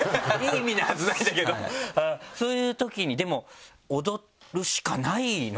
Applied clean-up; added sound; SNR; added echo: none; none; none; none.